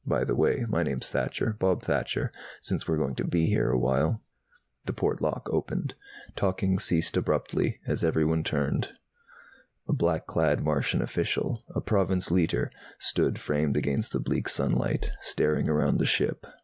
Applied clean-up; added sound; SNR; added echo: none; none; none; none.